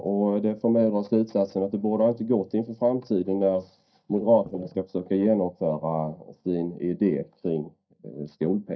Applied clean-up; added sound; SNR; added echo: neural mask model DeepFilterNet 3.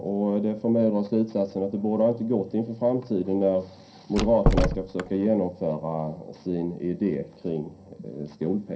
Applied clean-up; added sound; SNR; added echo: none; Door; -1 dB; reverberation time 0.3 s.